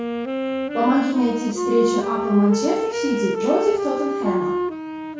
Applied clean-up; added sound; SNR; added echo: none; Wind instrument, woodwind instrument; 3 dB; reverberation time 0.6 s.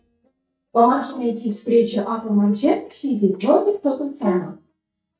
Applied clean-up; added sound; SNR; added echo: neural mask model DeepFilterNet 3.